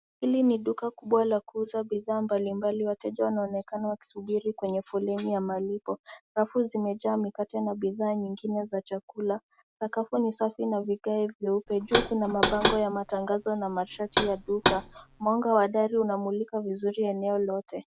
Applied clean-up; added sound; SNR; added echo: none; Knock; 1 dB; none.